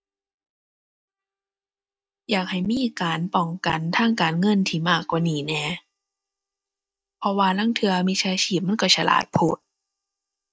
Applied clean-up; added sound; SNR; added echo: neural mask model DeepFilterNet 3.